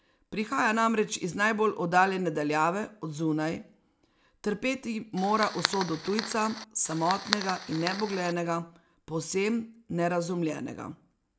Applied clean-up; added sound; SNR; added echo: none; Fire; 6 dB; none.